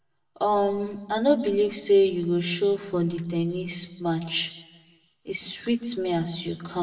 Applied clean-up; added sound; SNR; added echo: none; none; none; reverberation time 1.0 s.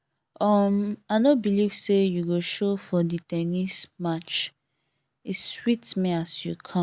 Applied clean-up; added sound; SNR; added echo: none; none; none; none.